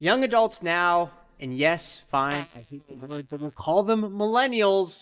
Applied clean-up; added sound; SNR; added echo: neural mask model DeepFilterNet 3.